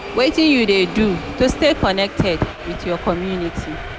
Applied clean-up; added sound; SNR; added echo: none; Subway, metro, underground; 11 dB; none.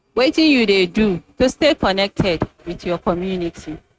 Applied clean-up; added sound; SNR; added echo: neural mask model RNNoise.